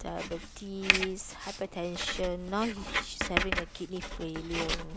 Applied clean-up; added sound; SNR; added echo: none; Writing; -2 dB; none.